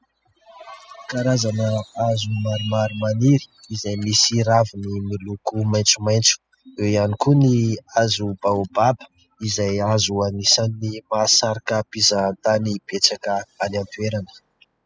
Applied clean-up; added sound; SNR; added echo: classical method spectral subtraction.